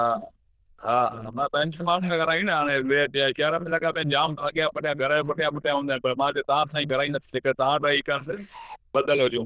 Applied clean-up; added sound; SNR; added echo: neural diffusion model UNIVERSE++.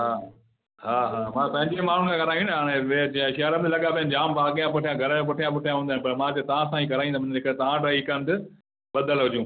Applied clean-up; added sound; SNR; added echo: none; none; none; none.